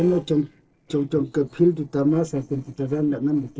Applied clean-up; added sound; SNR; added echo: neural separator model SepFormer DNS4.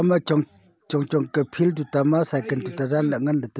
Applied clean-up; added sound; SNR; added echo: none; none; none; none.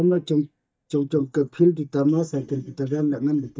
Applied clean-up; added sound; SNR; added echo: neural mask model DeepFilterNet 3.